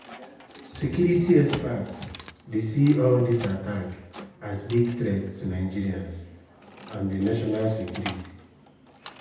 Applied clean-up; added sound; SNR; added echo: none; Keys jangling; 16 dB; reverberation time 0.8 s.